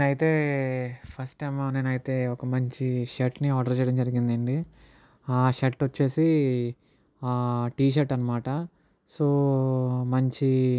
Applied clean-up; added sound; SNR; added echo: none; none; none; none.